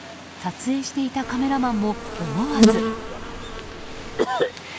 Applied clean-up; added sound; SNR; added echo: none; Insect; -2 dB; none.